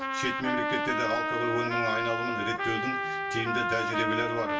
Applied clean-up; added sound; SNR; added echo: none; Trumpet; -2 dB; reverberation time 0.1 s.